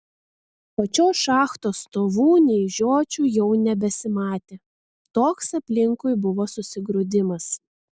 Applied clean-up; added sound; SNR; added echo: none; none; none; none.